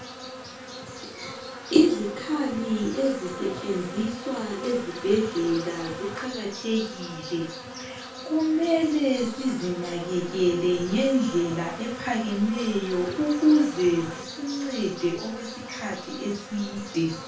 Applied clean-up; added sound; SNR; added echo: none; Insect; 11 dB; reverberation time 0.3 s.